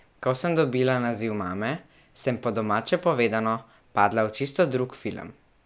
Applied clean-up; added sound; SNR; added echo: none; none; none; none.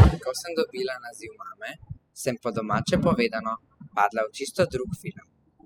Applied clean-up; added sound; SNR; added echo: classical method spectral subtraction.